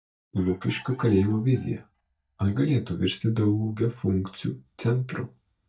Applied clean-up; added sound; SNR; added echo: neural mask model DeepFilterNet 3.